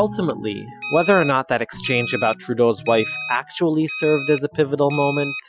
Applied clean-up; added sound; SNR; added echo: classical method Wiener filter.